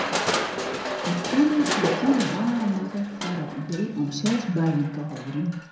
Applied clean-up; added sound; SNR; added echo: none; Crushing; 4 dB; reverberation time 0.6 s.